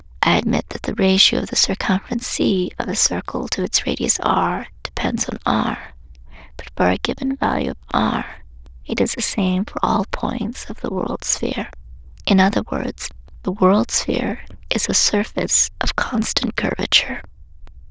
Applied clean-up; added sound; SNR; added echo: neural diffusion model UNIVERSE++.